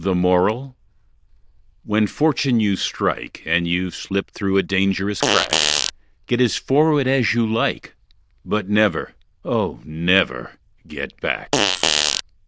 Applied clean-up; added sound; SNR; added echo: neural diffusion model UNIVERSE++.